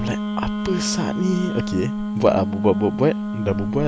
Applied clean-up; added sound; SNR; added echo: none; Wind instrument, woodwind instrument; 3 dB; none.